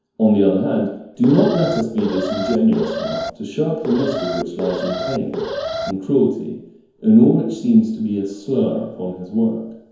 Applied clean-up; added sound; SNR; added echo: none; Alarm; 6 dB; reverberation time 0.9 s.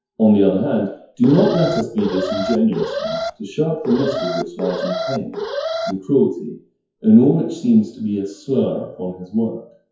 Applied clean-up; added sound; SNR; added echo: classical method WPE with log-MMSE.